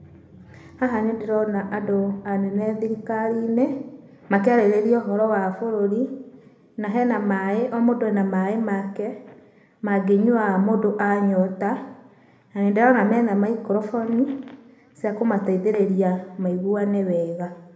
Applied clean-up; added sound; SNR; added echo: none; none; none; reverberation time 0.9 s.